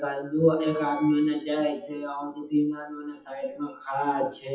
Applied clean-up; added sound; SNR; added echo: classical method WPE with log-MMSE.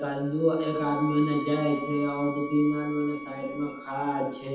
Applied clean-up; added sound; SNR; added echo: none; Wind instrument, woodwind instrument; 12 dB; reverberation time 0.8 s.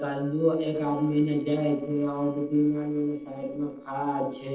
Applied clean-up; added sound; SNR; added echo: neural separator model SepFormer DNS4.